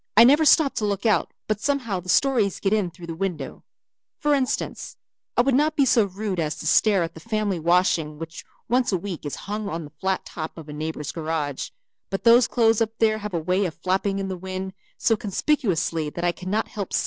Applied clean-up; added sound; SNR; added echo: none; none; none; none.